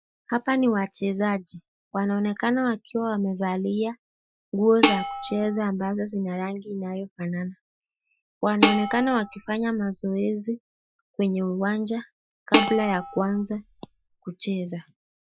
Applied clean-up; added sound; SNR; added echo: classical method Wiener filter.